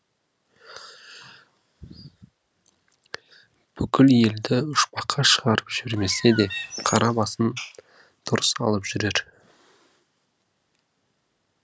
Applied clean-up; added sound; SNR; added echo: none; Bird; 9 dB; none.